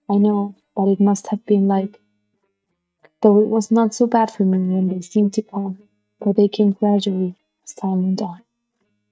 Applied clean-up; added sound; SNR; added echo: neural mask model DeepFilterNet 3.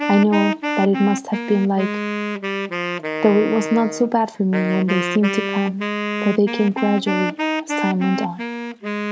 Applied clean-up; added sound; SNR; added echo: none; Wind instrument, woodwind instrument; 4 dB; none.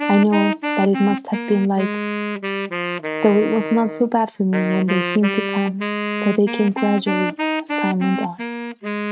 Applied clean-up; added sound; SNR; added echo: neural mask model RNNoise.